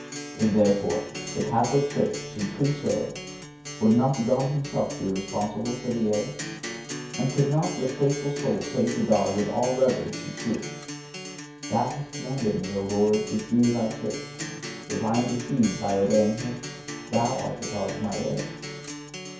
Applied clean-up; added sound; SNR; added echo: none; Acoustic guitar; 10 dB; reverberation time 0.6 s.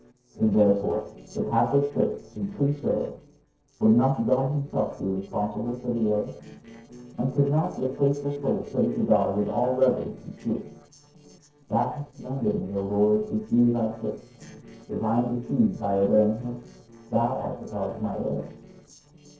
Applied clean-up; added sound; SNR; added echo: neural separator model SepFormer DNS4.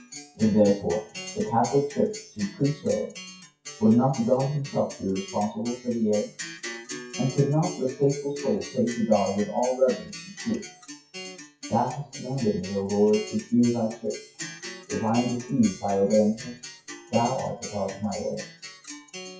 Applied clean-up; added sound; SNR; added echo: classical method WPE with log-MMSE.